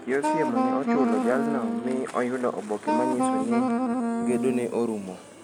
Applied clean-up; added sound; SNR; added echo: none; Wind instrument, woodwind instrument; -3 dB; none.